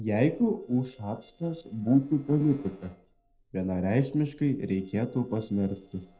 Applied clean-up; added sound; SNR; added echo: neural separator model SepFormer DNS4.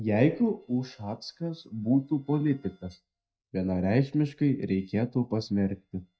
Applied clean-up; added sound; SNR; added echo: neural mask model DeepFilterNet 3.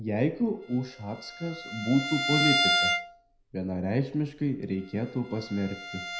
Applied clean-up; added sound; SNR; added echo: none; Bowed string instrument; 2 dB; reverberation time 0.4 s.